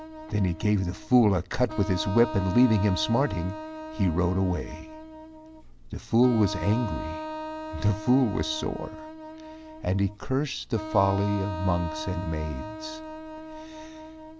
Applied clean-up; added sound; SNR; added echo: none; Wind instrument, woodwind instrument; 11 dB; none.